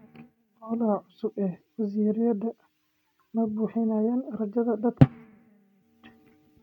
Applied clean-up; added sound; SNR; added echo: neural mask model RNNoise.